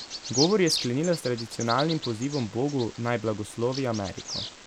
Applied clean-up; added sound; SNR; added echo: none; Bird vocalization, bird call, bird song; 8 dB; none.